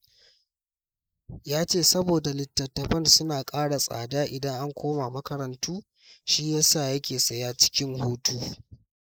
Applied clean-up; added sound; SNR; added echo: neural mask model Resemble Enhance denoiser.